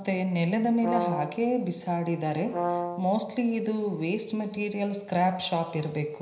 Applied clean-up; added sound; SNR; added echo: none; Brass instrument; 5 dB; reverberation time 0.9 s.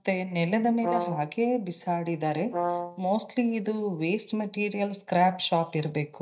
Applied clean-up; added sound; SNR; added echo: neural mask model DeepFilterNet 3.